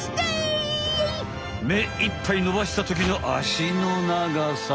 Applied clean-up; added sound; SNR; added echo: none; none; none; none.